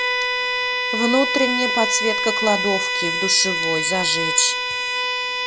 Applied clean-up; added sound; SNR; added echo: none; Bowed string instrument; -1 dB; none.